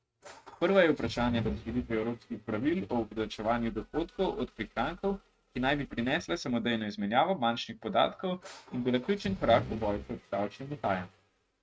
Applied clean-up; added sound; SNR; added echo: neural mask model RNNoise.